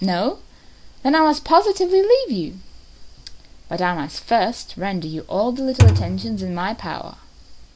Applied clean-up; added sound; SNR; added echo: none; Thump, thud; -4 dB; none.